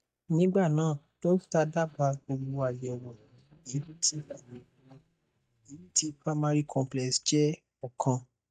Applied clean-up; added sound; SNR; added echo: neural mask model DeepFilterNet 3.